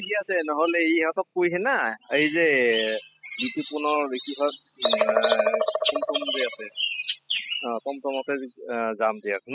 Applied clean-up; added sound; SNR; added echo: classical method spectral subtraction.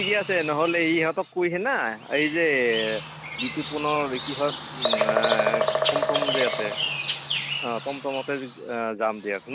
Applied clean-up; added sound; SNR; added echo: none; Bird vocalization, bird call, bird song; 1 dB; none.